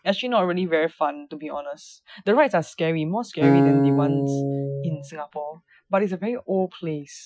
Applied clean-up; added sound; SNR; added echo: classical method Wiener filter.